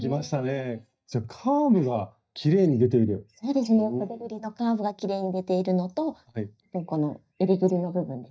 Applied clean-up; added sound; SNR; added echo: neural mask model DeepFilterNet 3.